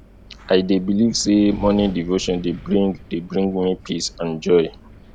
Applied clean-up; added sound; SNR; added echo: none; Wind; 18 dB; none.